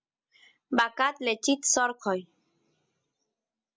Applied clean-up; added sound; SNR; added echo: none; none; none; none.